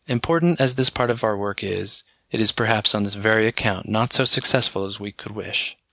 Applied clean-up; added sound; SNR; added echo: none; none; none; none.